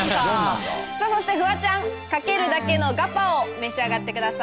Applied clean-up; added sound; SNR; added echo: none; none; none; none.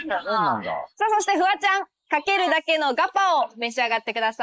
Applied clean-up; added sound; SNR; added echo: neural mask model Resemble Enhance denoiser.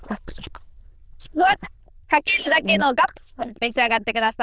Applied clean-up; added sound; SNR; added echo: neural diffusion model UNIVERSE++.